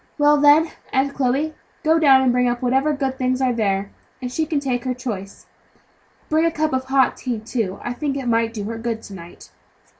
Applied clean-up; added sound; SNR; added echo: none; none; none; none.